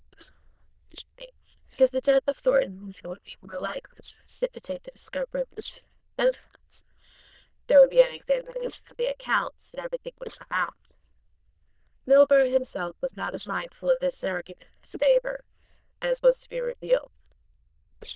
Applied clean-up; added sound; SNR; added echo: neural diffusion model UNIVERSE++.